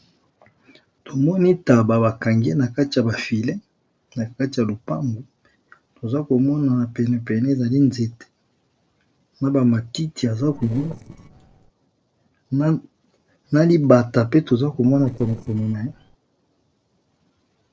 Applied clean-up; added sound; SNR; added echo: neural separator model SepFormer DNS4.